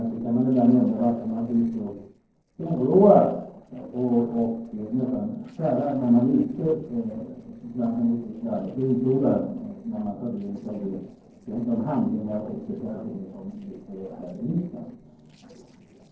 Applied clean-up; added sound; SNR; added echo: neural separator model SepFormer DNS4.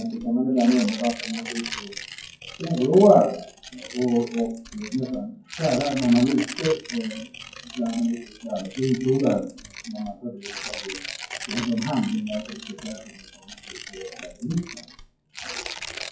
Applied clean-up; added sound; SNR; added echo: classical method WPE with log-MMSE.